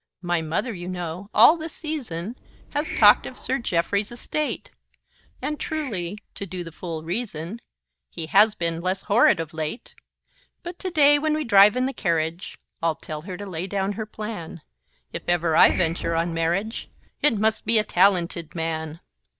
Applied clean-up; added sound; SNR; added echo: neural mask model DeepFilterNet 3.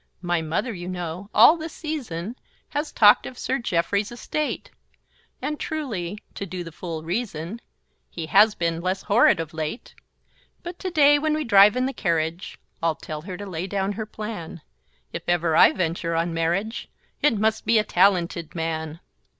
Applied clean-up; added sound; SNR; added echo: none; none; none; none.